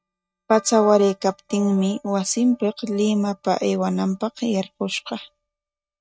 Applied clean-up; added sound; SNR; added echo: neural mask model RNNoise.